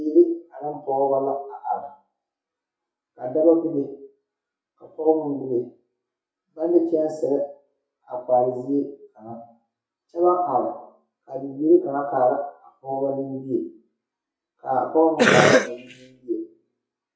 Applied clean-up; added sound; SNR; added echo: classical method WPE with log-MMSE.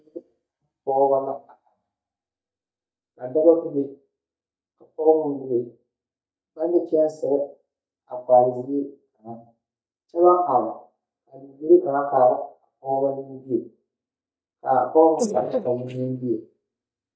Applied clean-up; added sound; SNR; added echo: neural mask model DeepFilterNet 3.